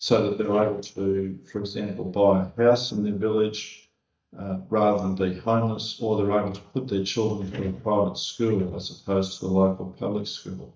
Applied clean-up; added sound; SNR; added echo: neural mask model DeepFilterNet 3.